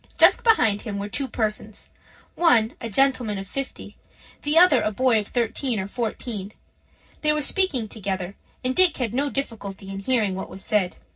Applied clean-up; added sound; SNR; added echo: neural separator model SepFormer DNS4.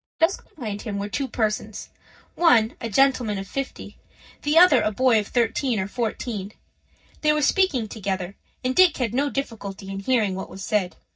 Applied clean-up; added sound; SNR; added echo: neural mask model DeepFilterNet 3.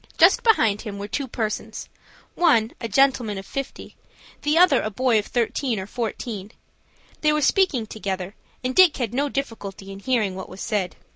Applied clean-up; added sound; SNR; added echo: none; none; none; none.